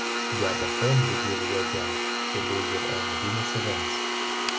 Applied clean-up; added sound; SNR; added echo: none; Domestic sounds, home sounds; -3 dB; none.